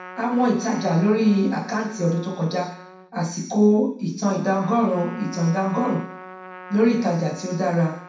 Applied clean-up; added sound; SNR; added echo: none; Trumpet; 19 dB; reverberation time 0.6 s.